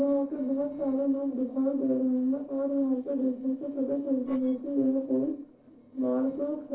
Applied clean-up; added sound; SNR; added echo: neural separator model SepFormer DNS4.